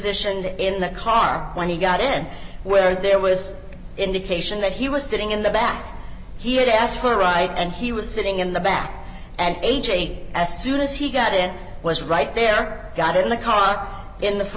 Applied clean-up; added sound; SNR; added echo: none; none; none; none.